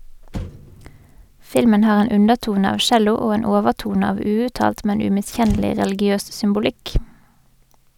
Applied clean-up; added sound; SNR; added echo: none; Motor vehicle (road); 18 dB; none.